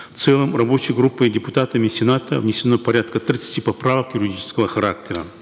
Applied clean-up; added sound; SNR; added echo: none; none; none; none.